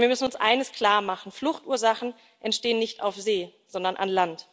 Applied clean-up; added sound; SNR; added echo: none; none; none; none.